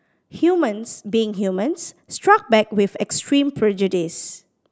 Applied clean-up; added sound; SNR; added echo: none; none; none; none.